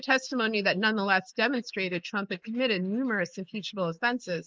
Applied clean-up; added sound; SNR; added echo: neural mask model Resemble Enhance denoiser.